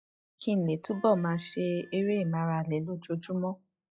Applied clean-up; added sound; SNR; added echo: classical method log-MMSE.